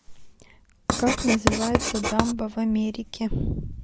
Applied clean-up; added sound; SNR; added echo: none; Writing; 1 dB; none.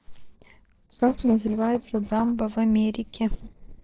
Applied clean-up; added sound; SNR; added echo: neural separator model SepFormer DNS4.